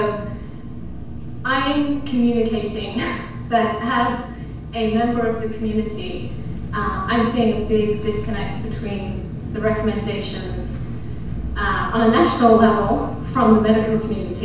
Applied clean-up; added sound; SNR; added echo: none; none; none; reverberation time 0.6 s.